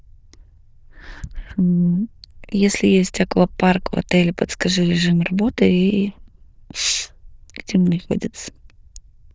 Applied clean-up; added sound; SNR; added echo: neural diffusion model UNIVERSE++.